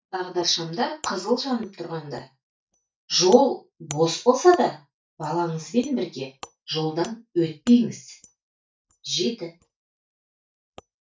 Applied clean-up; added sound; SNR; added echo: neural mask model DeepFilterNet 3.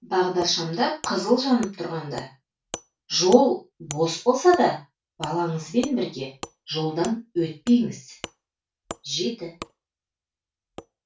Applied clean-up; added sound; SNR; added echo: none; Wood; 18 dB; reverberation time 0.2 s.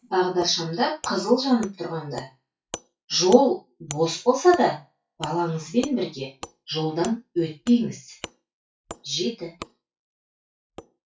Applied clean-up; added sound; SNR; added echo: classical method WPE with log-MMSE.